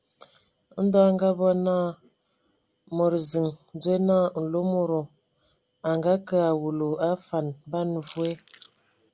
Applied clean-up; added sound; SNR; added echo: none; Chewing, mastication / Crushing; 19 dB; none.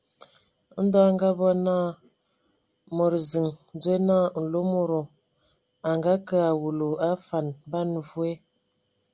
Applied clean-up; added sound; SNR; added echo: none; none; none; none.